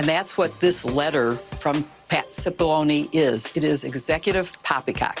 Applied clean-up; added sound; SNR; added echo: none; none; none; none.